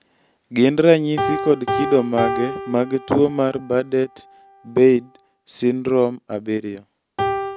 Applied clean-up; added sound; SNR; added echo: none; Piano; 9 dB; none.